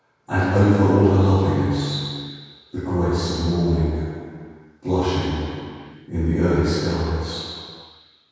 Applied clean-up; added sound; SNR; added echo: none; none; none; reverberation time 2.2 s.